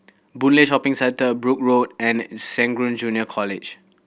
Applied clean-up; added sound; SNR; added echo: none; none; none; none.